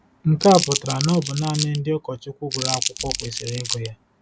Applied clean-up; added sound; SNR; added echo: none; Crumpling, crinkling; 6 dB; none.